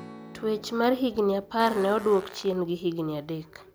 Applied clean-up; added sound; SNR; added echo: none; Strum + Fart; 19 dB; none.